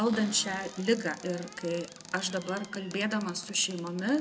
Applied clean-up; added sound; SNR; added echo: none; Cupboard open or close + Cupboard open or close; 16 dB; none.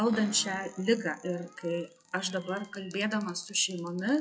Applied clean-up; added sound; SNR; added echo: classical method log-MMSE.